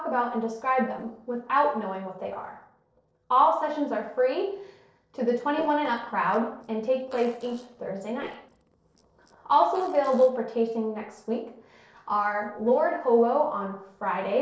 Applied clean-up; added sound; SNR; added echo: neural separator model SepFormer DNS4.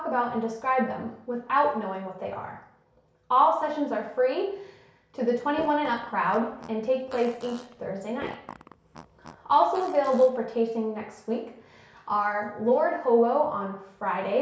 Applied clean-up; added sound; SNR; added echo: none; Fart; 18 dB; reverberation time 0.6 s.